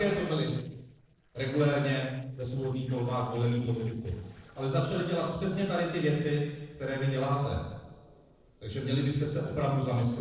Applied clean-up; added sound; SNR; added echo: neural separator model SepFormer DNS4.